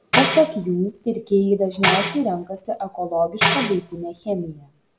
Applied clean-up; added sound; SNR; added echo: none; Tambourine; 3 dB; none.